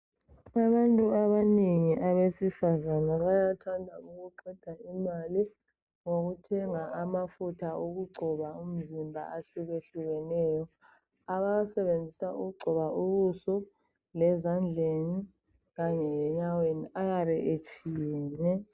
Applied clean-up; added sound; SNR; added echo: none; none; none; none.